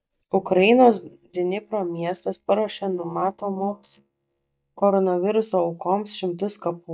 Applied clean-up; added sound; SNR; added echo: neural mask model DeepFilterNet 3.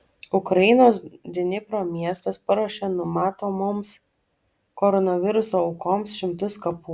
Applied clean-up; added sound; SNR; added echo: none; none; none; none.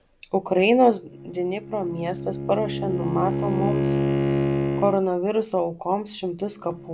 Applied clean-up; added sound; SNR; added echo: none; Bowed string instrument; 3 dB; none.